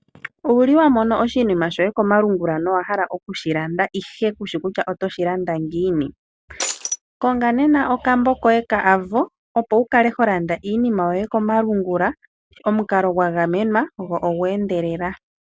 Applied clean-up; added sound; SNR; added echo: none; Shatter; 6 dB; none.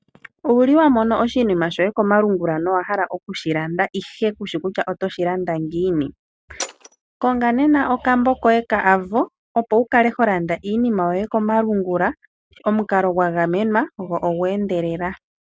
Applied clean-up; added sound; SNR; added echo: neural mask model RNNoise.